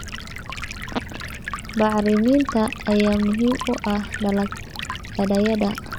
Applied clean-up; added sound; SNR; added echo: none; Stream; 9 dB; none.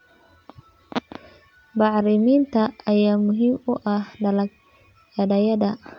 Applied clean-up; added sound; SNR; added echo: none; none; none; none.